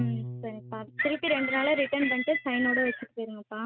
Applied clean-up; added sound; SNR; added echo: neural mask model RNNoise.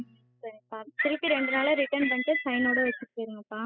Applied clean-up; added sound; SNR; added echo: classical method spectral subtraction.